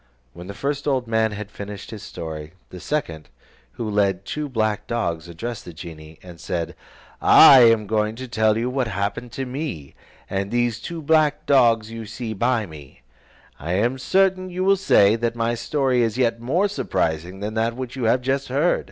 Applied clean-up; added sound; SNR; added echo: none; none; none; none.